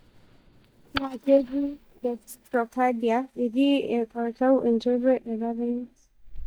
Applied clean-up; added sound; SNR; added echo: neural mask model DeepFilterNet 3.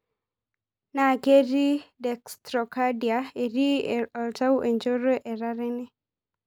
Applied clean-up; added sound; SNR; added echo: none; none; none; none.